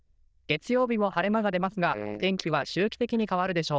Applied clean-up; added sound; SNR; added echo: neural diffusion model UNIVERSE++.